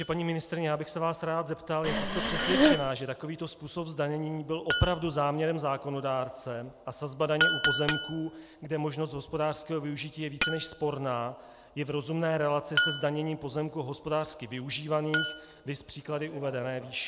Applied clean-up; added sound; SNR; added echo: none; Chink, clink + Breathing; -4 dB; none.